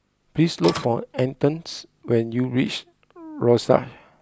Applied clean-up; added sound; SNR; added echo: neural mask model Resemble Enhance denoiser.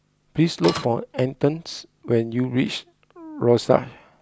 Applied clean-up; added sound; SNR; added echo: none; Printer; 6 dB; none.